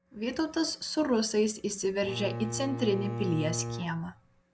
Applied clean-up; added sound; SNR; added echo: none; Bowed string instrument; 6 dB; none.